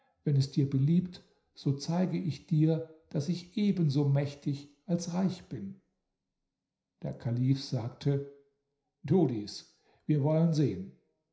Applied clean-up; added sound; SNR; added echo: none; none; none; reverberation time 0.5 s.